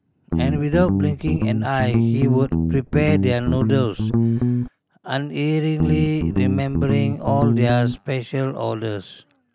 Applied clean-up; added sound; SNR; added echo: none; Guitar; -2 dB; none.